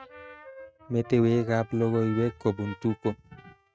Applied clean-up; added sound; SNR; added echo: neural mask model RNNoise.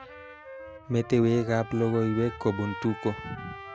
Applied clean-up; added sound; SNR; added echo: none; Wind instrument, woodwind instrument + Trumpet; 14 dB; none.